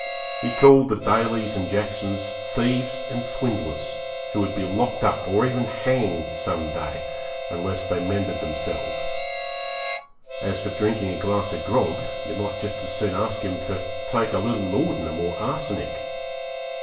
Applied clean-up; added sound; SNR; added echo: none; Harmonica; 6 dB; reverberation time 0.8 s.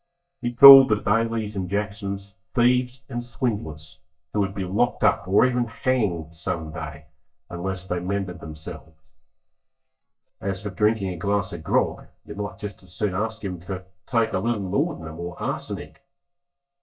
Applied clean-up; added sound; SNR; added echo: neural mask model DeepFilterNet 3.